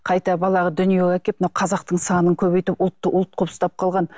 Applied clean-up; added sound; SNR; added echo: none; none; none; none.